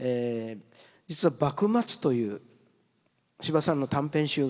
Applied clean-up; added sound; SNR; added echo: none; none; none; none.